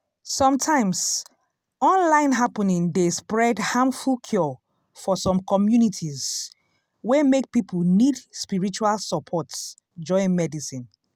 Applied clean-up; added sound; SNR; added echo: none; none; none; none.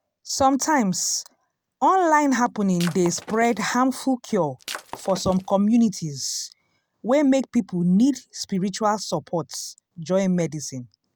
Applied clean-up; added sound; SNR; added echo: none; Shatter; 15 dB; none.